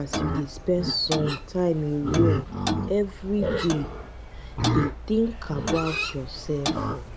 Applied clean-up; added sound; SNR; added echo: none; Clock + Livestock, farm animals, working animals; 2 dB; none.